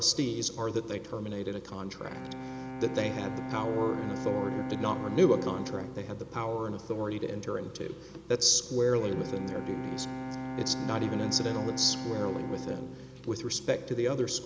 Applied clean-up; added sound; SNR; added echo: none; Bowed string instrument; 8 dB; none.